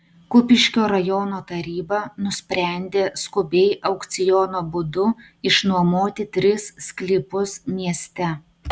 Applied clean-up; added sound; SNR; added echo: none; none; none; none.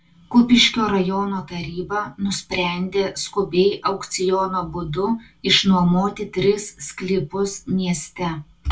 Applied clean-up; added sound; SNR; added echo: none; none; none; reverberation time 0.2 s.